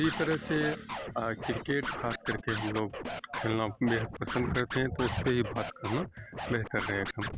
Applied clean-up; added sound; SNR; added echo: none; Scratching (performance technique); 7 dB; none.